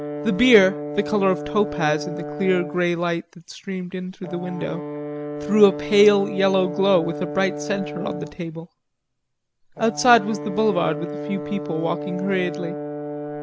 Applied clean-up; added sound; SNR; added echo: none; Brass instrument; 9 dB; none.